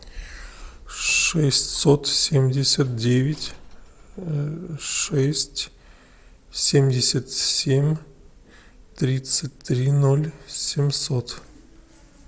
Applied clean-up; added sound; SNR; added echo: none; none; none; none.